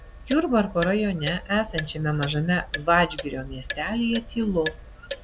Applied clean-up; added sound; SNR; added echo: none; Clock; 11 dB; none.